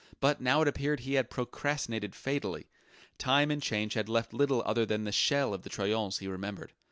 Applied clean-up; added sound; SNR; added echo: none; none; none; none.